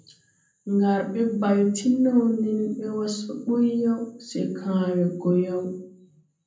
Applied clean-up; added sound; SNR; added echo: none; none; none; reverberation time 0.6 s.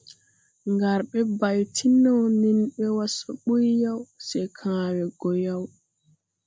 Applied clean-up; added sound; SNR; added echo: none; none; none; none.